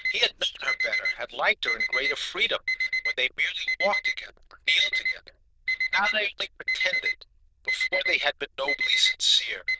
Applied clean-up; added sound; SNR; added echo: neural diffusion model UNIVERSE++.